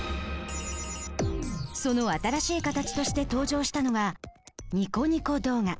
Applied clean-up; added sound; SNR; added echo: none; none; none; none.